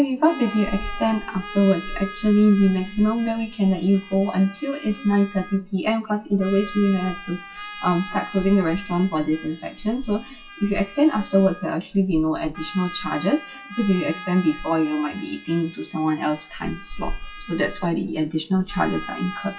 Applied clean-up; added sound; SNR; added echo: classical method WPE with log-MMSE.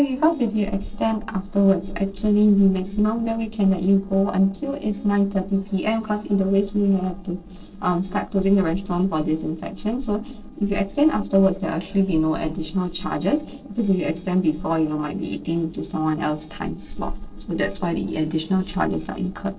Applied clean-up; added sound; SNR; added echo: neural separator model SepFormer DNS4.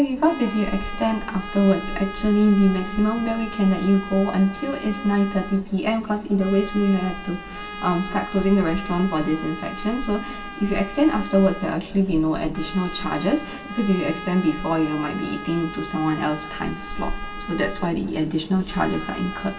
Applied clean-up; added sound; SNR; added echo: none; Trumpet; 14 dB; reverberation time 2.2 s.